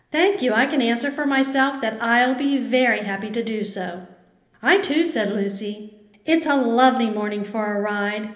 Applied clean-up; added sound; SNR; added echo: none; none; none; reverberation time 0.8 s.